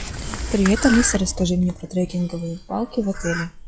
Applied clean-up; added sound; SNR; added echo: classical method log-MMSE.